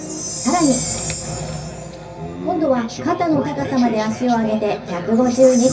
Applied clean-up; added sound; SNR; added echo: none; Chime; 13 dB; reverberation time 0.4 s.